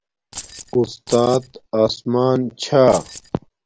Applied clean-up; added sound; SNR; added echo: none; Keys jangling; 17 dB; none.